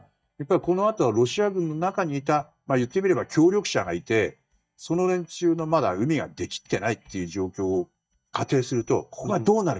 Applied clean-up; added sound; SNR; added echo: neural mask model DeepFilterNet 3.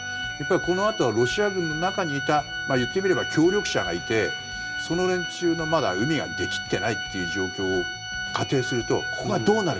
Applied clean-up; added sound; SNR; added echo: none; Organ; 6 dB; none.